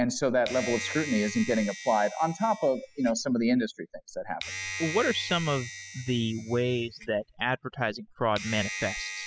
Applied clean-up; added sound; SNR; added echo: classical method spectral subtraction.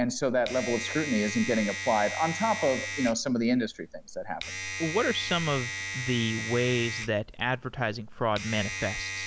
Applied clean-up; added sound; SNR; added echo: none; Domestic sounds, home sounds; 8 dB; none.